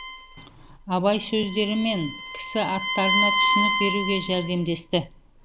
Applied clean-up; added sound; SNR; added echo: none; Bowed string instrument; -2 dB; none.